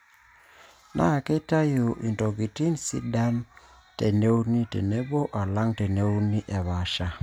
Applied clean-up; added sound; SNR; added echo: none; none; none; none.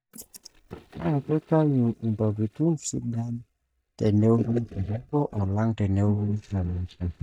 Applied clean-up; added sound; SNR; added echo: neural mask model DeepFilterNet 3.